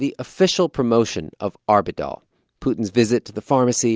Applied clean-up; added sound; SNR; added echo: none; none; none; none.